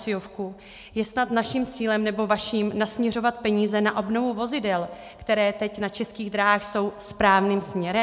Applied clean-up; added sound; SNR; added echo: none; none; none; none.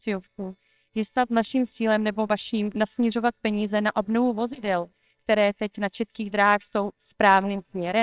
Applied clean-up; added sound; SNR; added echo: neural separator model SepFormer WHAMR!.